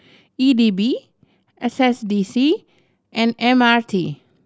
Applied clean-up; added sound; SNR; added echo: none; none; none; none.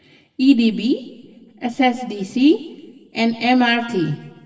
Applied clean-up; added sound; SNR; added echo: none; none; none; reverberation time 1.3 s.